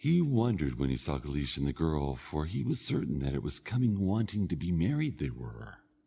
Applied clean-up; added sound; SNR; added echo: none; none; none; none.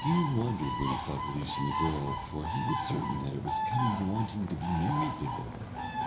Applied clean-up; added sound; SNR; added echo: none; Bird; 2 dB; reverberation time 0.6 s.